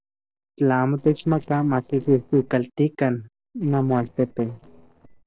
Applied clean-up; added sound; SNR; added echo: neural separator model SepFormer DNS4.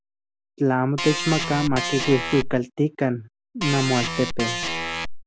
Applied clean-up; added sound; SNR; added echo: none; Organ; 3 dB; none.